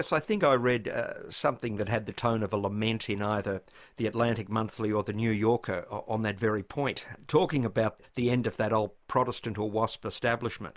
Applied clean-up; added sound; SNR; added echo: none; none; none; none.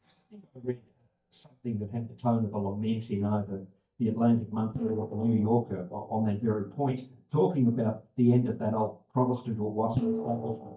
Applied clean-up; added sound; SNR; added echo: neural mask model DeepFilterNet 3.